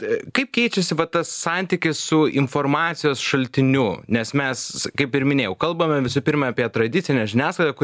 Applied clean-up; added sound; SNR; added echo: none; none; none; none.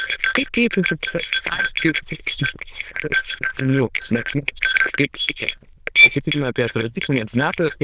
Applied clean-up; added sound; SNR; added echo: neural diffusion model UNIVERSE++.